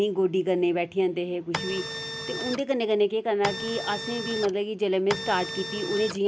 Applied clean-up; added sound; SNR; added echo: none; Printer; 7 dB; none.